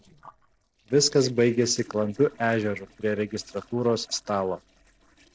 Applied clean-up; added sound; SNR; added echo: neural separator model SepFormer DNS4.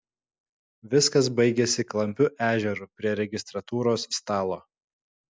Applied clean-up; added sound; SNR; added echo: none; none; none; none.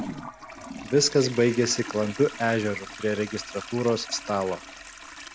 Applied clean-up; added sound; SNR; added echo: none; Toilet flush; 13 dB; none.